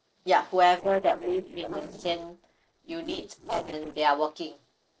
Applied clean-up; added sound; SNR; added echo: neural separator model SepFormer DNS4.